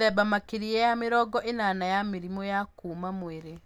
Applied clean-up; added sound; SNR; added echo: none; none; none; none.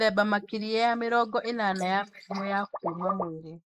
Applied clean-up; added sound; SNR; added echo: neural mask model Resemble Enhance denoiser.